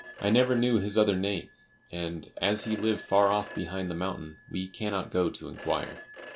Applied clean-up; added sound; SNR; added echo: none; Telephone; 16 dB; none.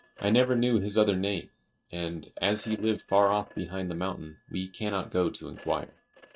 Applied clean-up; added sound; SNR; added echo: neural mask model RNNoise.